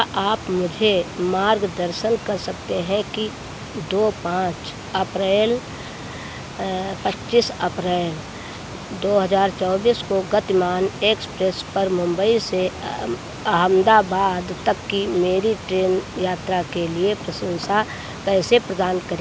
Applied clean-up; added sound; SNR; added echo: none; none; none; none.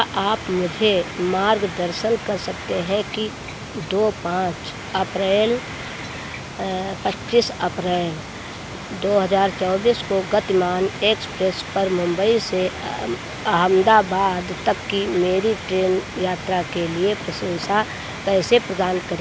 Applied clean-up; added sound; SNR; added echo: none; Frying (food); 16 dB; none.